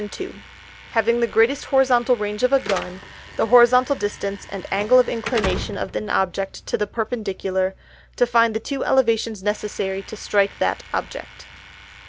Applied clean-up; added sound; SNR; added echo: none; Slam / Alarm; 15 dB; none.